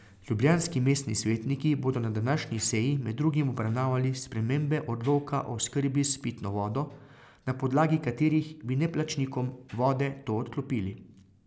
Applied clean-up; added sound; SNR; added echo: none; none; none; none.